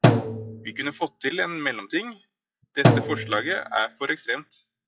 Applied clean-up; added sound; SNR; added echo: classical method log-MMSE.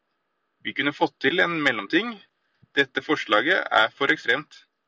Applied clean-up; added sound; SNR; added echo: none; none; none; none.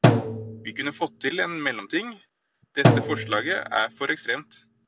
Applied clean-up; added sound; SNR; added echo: none; Drum; -4 dB; none.